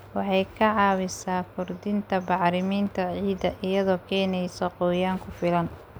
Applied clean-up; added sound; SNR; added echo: none; none; none; none.